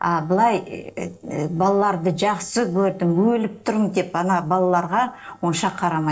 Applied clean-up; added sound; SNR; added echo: neural separator model SepFormer DNS4.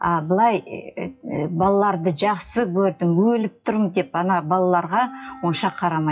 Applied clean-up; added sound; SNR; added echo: classical method WPE with log-MMSE.